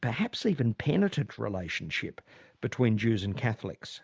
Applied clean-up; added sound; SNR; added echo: none; none; none; none.